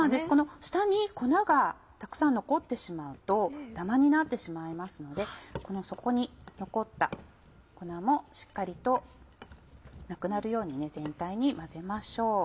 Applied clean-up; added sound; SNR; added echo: none; none; none; none.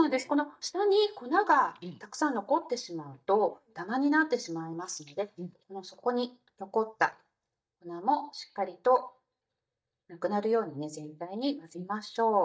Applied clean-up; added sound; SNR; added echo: neural mask model DeepFilterNet 3.